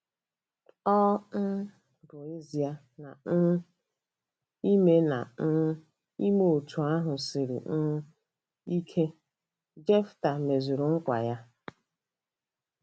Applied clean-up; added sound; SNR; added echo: none; none; none; none.